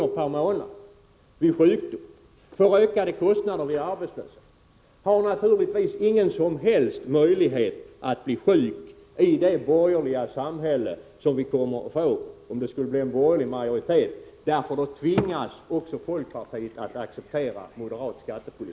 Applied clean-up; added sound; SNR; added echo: none; none; none; none.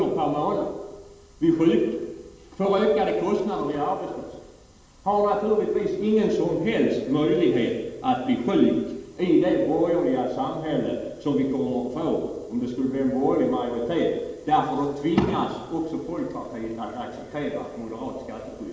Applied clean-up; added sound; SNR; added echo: none; none; none; reverberation time 1.1 s.